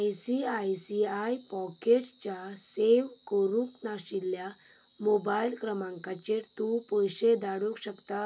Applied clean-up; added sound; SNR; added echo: none; none; none; none.